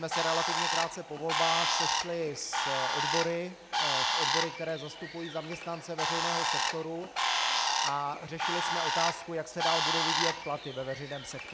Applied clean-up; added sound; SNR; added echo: none; Bird; -4 dB; none.